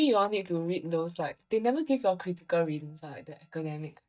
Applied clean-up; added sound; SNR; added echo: neural mask model DeepFilterNet 3.